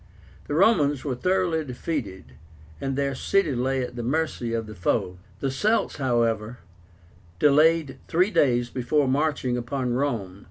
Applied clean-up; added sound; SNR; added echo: none; none; none; none.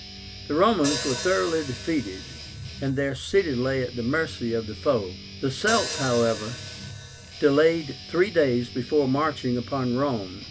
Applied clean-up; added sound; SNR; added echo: none; Hi-hat + Guitar; 12 dB; none.